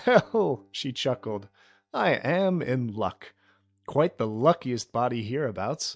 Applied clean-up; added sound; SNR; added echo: neural mask model DeepFilterNet 3.